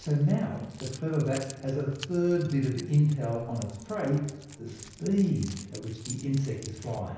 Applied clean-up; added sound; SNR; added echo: none; Keys jangling; 19 dB; reverberation time 0.9 s.